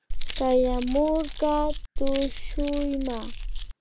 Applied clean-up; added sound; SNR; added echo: none; Keys jangling; 0 dB; none.